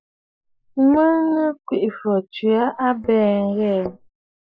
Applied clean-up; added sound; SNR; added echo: neural mask model Resemble Enhance denoiser.